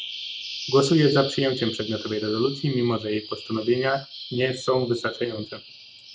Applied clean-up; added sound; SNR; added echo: neural mask model RNNoise.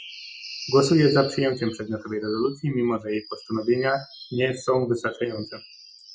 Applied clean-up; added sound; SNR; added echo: classical method Wiener filter.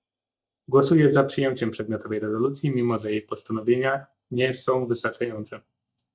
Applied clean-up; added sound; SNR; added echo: neural mask model DeepFilterNet 3.